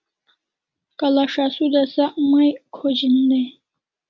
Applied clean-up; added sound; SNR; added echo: none; none; none; none.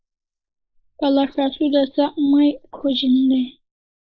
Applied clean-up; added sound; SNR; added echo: neural mask model Resemble Enhance denoiser.